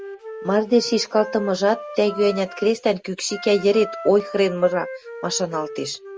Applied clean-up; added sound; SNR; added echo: none; Wind instrument, woodwind instrument; 14 dB; none.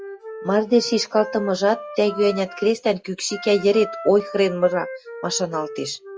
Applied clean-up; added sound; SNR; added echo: classical method log-MMSE.